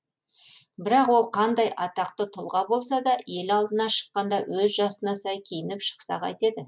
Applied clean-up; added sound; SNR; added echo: none; none; none; none.